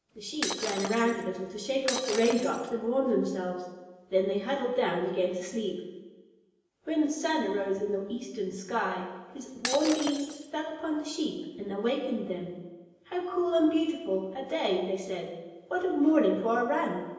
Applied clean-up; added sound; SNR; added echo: none; Shatter; 8 dB; reverberation time 1.0 s.